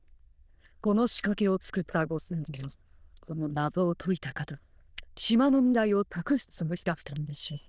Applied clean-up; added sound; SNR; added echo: neural diffusion model UNIVERSE++.